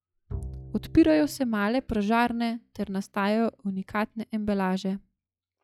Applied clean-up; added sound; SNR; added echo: classical method log-MMSE.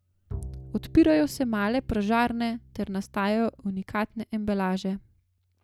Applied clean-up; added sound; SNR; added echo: none; Bowed string instrument; 16 dB; none.